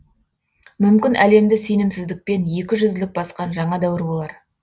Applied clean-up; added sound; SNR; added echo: none; none; none; none.